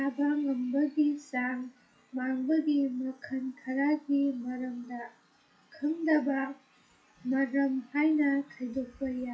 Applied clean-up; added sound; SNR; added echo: classical method WPE with log-MMSE.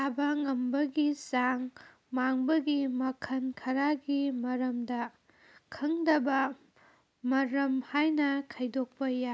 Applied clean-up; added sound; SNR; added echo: none; none; none; none.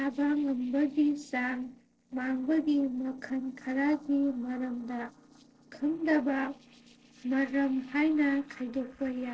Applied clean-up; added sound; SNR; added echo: neural separator model SepFormer DNS4.